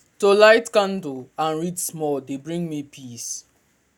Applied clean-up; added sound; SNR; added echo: none; none; none; none.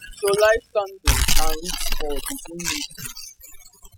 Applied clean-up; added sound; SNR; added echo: classical method spectral subtraction.